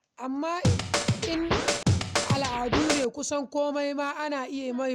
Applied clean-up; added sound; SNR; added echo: none; Scratching (performance technique); -4 dB; none.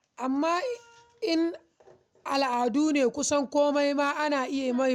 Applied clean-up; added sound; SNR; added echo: none; none; none; none.